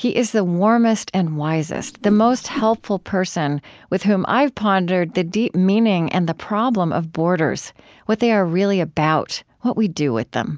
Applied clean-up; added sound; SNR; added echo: none; Whoosh, swoosh, swish; 14 dB; none.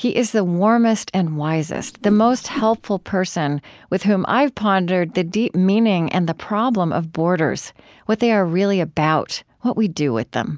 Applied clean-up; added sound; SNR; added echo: neural mask model Resemble Enhance denoiser.